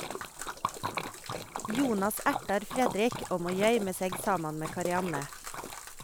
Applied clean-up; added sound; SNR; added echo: none; Splash, splatter; 6 dB; none.